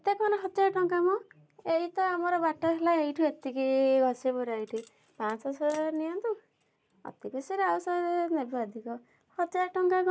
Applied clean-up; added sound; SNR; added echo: none; none; none; none.